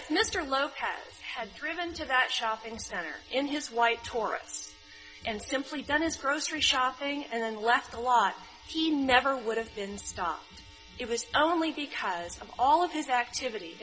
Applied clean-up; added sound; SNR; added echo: none; none; none; reverberation time 0.3 s.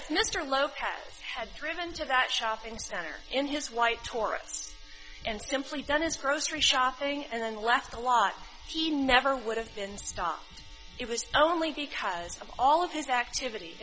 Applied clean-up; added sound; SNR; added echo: none; none; none; none.